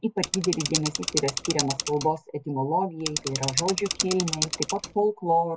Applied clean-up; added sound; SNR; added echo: none; Mechanisms / Bicycle; 4 dB; none.